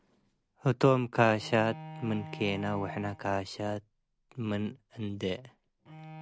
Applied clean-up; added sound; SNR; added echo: none; Bowed string instrument; 17 dB; none.